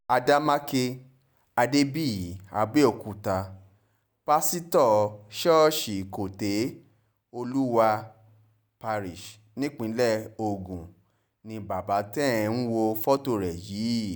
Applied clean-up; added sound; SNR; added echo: none; none; none; none.